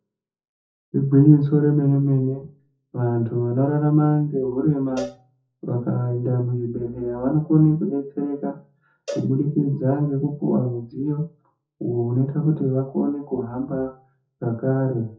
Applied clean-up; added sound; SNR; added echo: classical method WPE with log-MMSE.